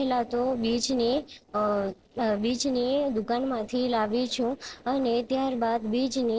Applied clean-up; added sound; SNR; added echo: neural separator model SepFormer DNS4.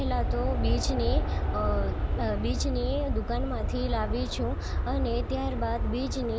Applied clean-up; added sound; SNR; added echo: none; Aircraft; -3 dB; none.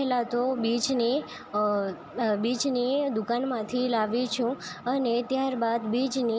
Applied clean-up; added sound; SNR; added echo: none; none; none; none.